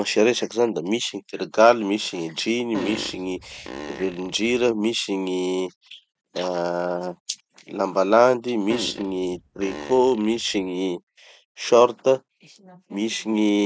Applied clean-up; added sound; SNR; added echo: neural mask model RNNoise.